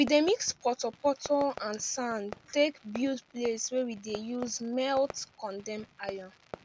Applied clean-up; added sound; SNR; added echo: none; Fireworks; 17 dB; none.